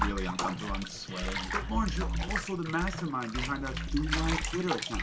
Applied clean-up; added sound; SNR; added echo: none; Bathtub (filling or washing) / Water; 5 dB; reverberation time 0.2 s.